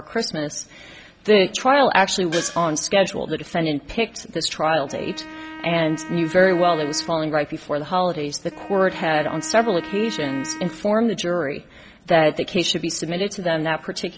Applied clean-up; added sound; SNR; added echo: none; Gong + Wind instrument, woodwind instrument; 15 dB; none.